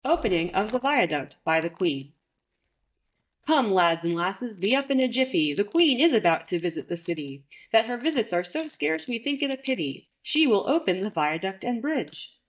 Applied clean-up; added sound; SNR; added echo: neural mask model DeepFilterNet 3.